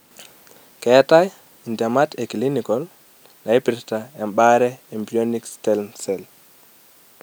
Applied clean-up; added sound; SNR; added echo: none; none; none; none.